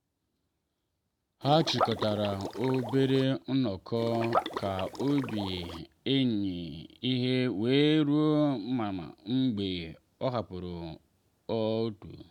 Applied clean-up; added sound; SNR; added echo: none; Liquid; 6 dB; none.